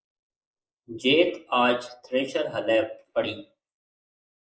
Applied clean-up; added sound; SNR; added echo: neural mask model Resemble Enhance denoiser.